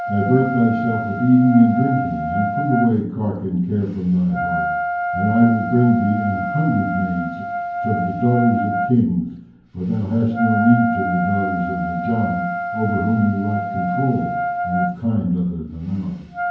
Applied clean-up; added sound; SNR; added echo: none; Wind instrument, woodwind instrument; 6 dB; reverberation time 0.9 s.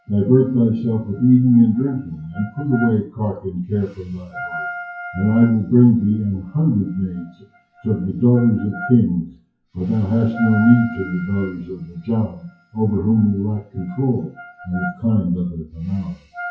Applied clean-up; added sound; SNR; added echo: classical method WPE with log-MMSE.